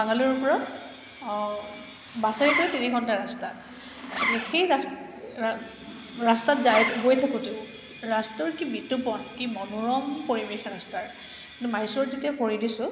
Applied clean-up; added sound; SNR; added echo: none; Zipper (clothing); 6 dB; none.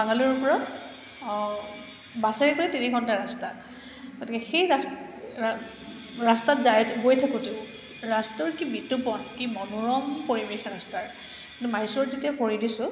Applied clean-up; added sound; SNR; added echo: none; none; none; none.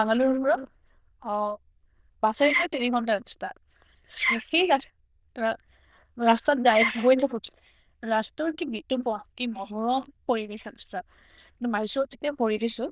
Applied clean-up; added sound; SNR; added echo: neural diffusion model UNIVERSE++.